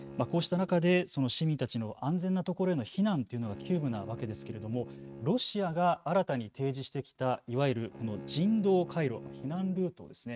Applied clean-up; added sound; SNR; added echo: neural mask model RNNoise.